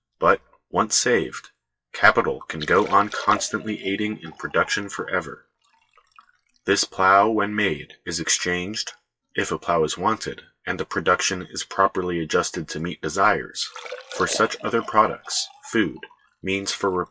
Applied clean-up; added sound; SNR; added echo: classical method WPE with log-MMSE.